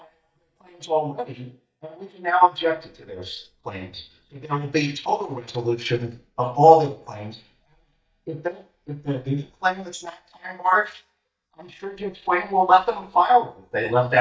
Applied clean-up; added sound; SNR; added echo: neural mask model DeepFilterNet 3.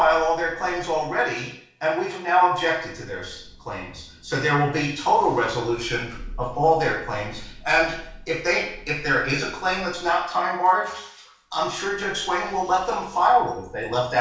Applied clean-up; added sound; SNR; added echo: none; Thunder / Rain; 19 dB; reverberation time 0.6 s.